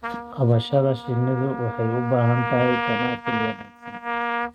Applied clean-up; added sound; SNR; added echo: neural mask model RNNoise.